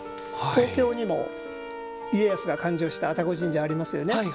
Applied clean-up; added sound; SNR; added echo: none; Wind instrument, woodwind instrument; 13 dB; none.